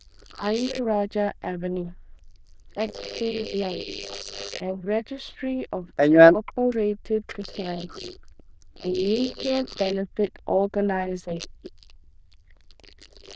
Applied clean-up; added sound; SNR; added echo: neural diffusion model UNIVERSE++.